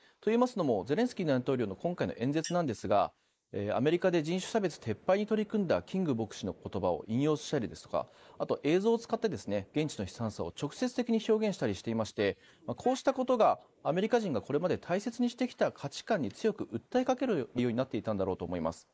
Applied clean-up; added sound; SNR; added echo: neural mask model Resemble Enhance denoiser.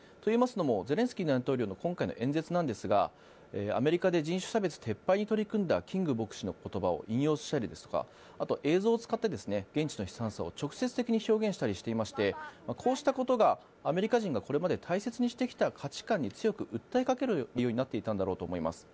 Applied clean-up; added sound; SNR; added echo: none; none; none; none.